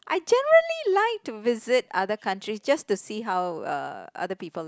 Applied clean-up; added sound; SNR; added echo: none; none; none; none.